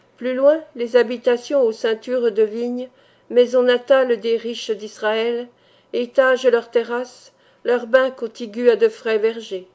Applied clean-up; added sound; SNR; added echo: none; none; none; none.